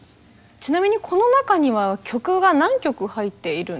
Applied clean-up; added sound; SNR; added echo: none; none; none; none.